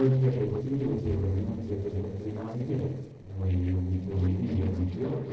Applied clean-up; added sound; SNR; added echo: neural separator model SepFormer DNS4.